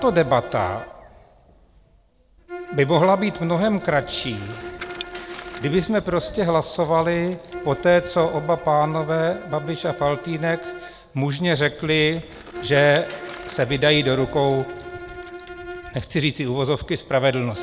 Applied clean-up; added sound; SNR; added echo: none; Bicycle + Bowed string instrument; 14 dB; none.